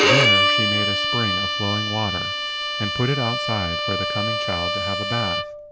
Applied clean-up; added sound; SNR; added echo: none; Bowed string instrument; -5 dB; none.